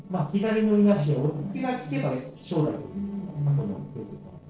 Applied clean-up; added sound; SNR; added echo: neural separator model SepFormer DNS4.